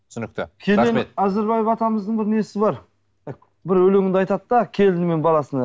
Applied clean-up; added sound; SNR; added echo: none; none; none; none.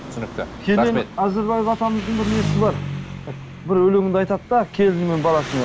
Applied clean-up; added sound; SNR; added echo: none; Engine; 10 dB; none.